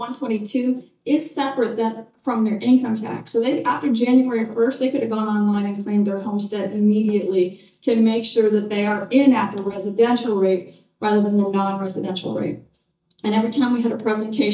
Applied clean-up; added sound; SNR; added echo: neural mask model DeepFilterNet 3.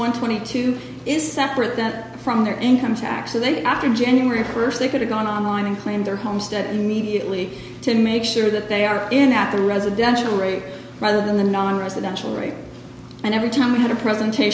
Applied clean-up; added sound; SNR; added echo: none; none; none; none.